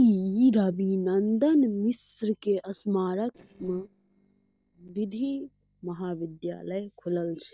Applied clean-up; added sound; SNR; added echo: neural separator model SepFormer DNS4.